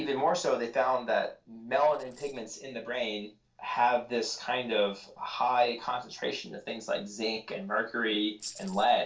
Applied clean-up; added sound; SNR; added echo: neural separator model SepFormer DNS4.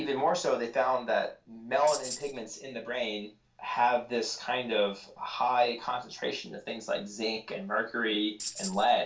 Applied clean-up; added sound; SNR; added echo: none; Tambourine; 9 dB; reverberation time 0.3 s.